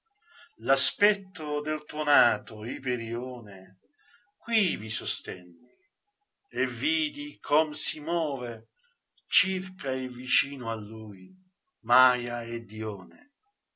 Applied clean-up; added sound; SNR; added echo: none; none; none; none.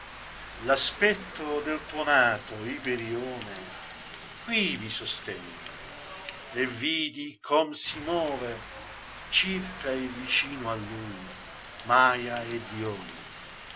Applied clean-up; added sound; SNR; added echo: none; Rain; 13 dB; none.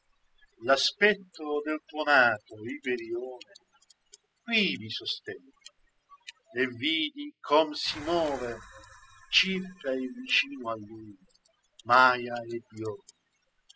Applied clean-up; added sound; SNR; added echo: classical method spectral subtraction.